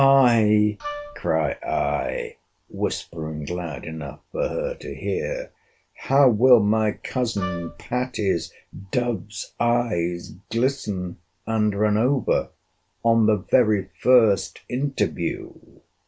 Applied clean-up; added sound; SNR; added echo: none; Wind instrument, woodwind instrument; 12 dB; none.